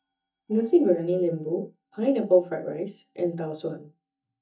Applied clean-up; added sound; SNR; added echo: neural mask model DeepFilterNet 3.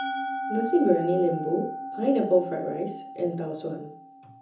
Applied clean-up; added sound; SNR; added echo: none; Musical instrument; 8 dB; reverberation time 0.7 s.